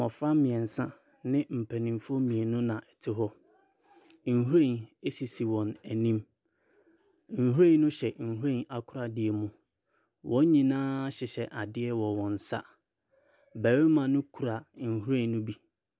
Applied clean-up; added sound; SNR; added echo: none; none; none; none.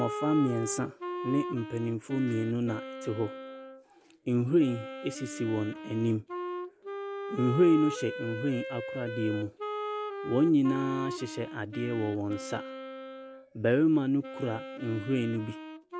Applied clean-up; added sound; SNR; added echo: none; Wind instrument, woodwind instrument; 8 dB; none.